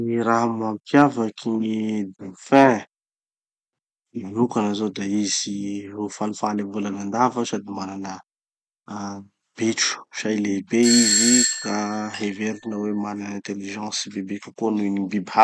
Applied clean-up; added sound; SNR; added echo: none; Doorbell; -2 dB; none.